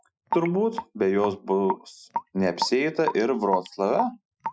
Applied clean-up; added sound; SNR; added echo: classical method Wiener filter.